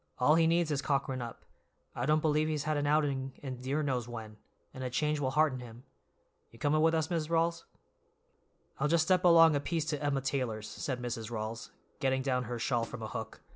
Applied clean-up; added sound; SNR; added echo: none; Snare drum; 18 dB; none.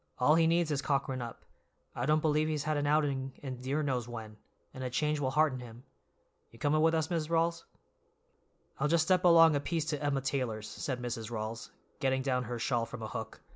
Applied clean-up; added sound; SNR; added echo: none; none; none; none.